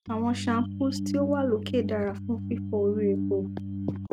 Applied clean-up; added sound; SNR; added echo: none; Organ; 4 dB; none.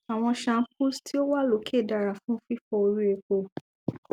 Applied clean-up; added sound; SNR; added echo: none; none; none; none.